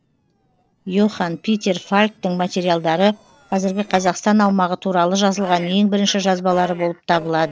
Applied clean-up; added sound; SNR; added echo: neural separator model SepFormer DNS4.